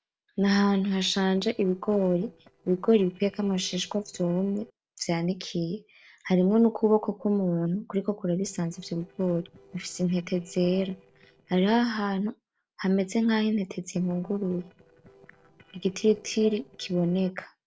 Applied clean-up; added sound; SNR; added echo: neural separator model SepFormer DNS4.